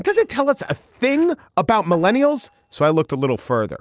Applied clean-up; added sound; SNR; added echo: neural separator model SepFormer DNS4.